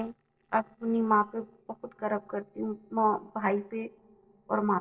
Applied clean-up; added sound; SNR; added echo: neural separator model SepFormer DNS4.